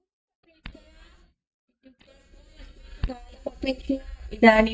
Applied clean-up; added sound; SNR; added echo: neural mask model DeepFilterNet 3.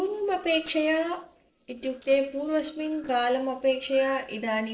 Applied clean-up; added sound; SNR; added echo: neural separator model SepFormer DNS4.